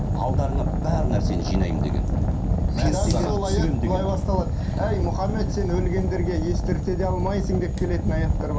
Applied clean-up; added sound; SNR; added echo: none; Fire; -4 dB; reverberation time 0.3 s.